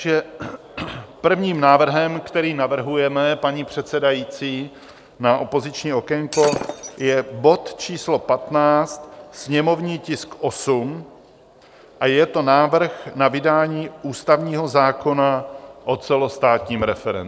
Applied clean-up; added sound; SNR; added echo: none; Shatter; 12 dB; none.